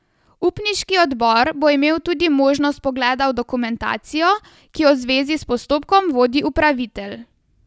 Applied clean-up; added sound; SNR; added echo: none; none; none; none.